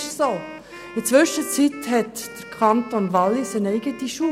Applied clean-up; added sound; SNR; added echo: none; Wind instrument, woodwind instrument; 17 dB; none.